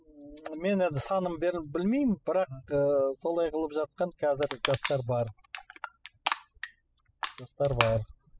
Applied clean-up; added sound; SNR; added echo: classical method spectral subtraction.